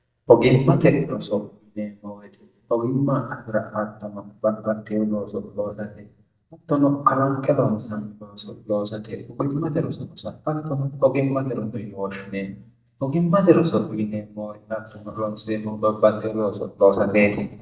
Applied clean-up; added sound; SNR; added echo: neural mask model DeepFilterNet 3.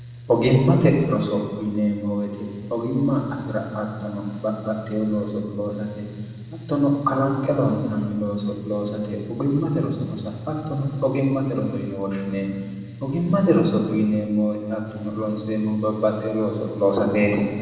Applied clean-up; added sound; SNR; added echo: none; Mechanical fan; 16 dB; reverberation time 1.5 s.